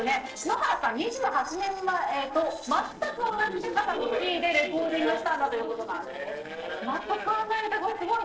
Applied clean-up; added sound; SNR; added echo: neural separator model SepFormer DNS4.